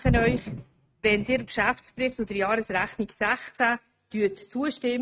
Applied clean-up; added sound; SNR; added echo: neural mask model RNNoise.